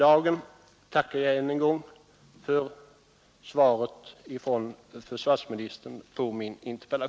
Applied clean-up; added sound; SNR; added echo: none; none; none; none.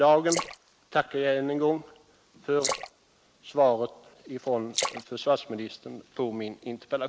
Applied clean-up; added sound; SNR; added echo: neural mask model Resemble Enhance denoiser.